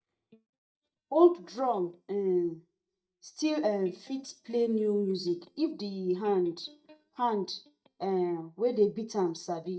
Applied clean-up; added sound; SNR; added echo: neural mask model DeepFilterNet 3.